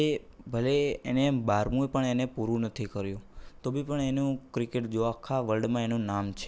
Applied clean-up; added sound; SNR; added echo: none; none; none; none.